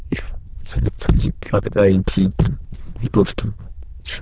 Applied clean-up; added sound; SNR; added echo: neural diffusion model UNIVERSE++.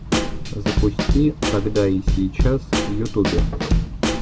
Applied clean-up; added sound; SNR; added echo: none; Snare drum / Drum kit; -2 dB; none.